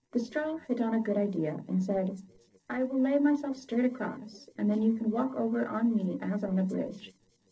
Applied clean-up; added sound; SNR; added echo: neural separator model SepFormer DNS4.